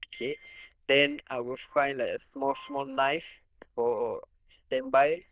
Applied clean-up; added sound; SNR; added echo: neural diffusion model UNIVERSE++.